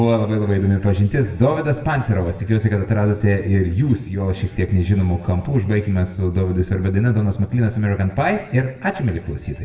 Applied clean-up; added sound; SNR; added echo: none; none; none; reverberation time 0.8 s.